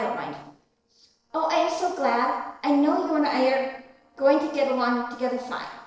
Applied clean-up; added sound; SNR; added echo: neural separator model SepFormer DNS4.